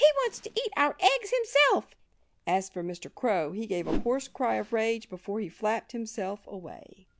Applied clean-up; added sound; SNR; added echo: none; Whoosh, swoosh, swish; 14 dB; none.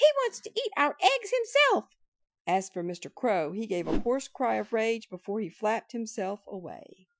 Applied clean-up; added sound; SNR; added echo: classical method Wiener filter.